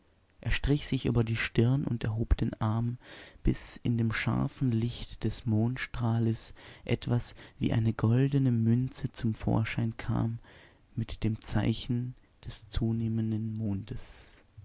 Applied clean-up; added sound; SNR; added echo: none; none; none; none.